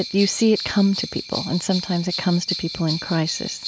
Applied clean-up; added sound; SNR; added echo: none; Bell; 9 dB; none.